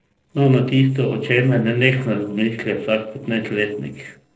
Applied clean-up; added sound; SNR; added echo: neural separator model SepFormer DNS4.